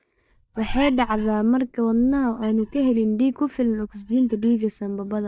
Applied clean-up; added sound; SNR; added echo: neural mask model DeepFilterNet 3.